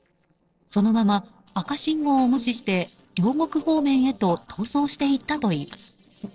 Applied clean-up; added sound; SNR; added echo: neural separator model SepFormer DNS4.